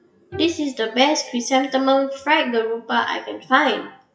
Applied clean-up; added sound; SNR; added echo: classical method WPE with log-MMSE.